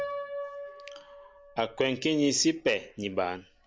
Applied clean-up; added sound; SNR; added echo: none; Piano; 12 dB; none.